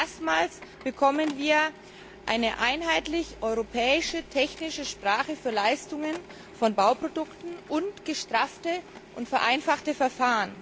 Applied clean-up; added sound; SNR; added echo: none; Printer; 19 dB; none.